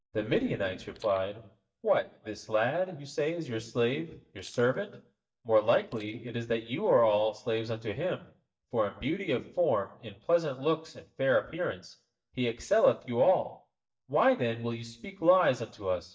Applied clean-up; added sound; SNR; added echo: neural mask model DeepFilterNet 3.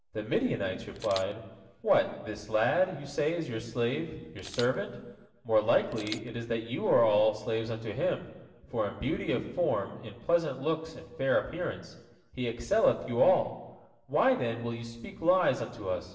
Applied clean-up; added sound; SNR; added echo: none; Camera; 18 dB; reverberation time 1.0 s.